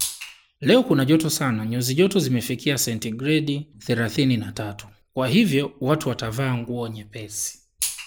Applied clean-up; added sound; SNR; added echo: none; none; none; none.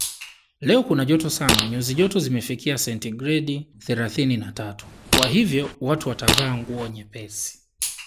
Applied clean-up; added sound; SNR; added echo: none; Fart; 1 dB; none.